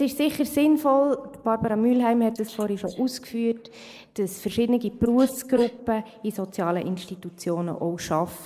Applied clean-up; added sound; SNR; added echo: neural mask model Resemble Enhance denoiser.